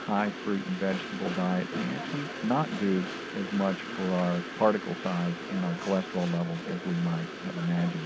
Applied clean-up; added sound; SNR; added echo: none; Train; 8 dB; none.